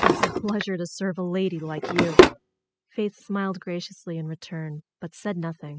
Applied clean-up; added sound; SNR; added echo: classical method spectral subtraction.